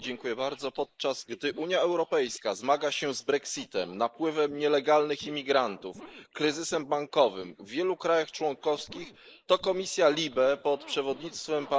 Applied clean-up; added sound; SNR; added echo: neural mask model Resemble Enhance denoiser.